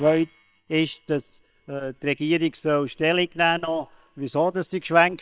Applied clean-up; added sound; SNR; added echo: neural separator model SepFormer WHAM!.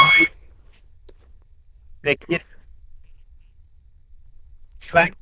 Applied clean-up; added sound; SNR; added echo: neural diffusion model UNIVERSE++.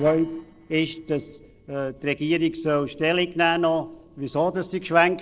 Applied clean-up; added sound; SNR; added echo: neural separator model SepFormer DNS4.